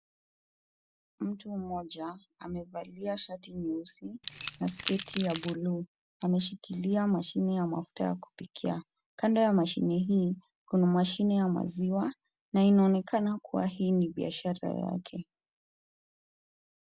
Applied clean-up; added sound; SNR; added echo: none; Rattle / Keys jangling; 2 dB; none.